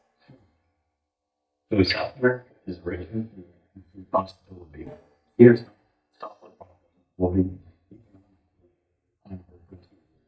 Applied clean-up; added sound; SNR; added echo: neural mask model DeepFilterNet 3.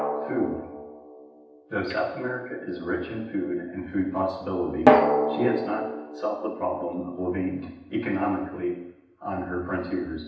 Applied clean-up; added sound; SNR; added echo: none; Drum; 0 dB; reverberation time 0.9 s.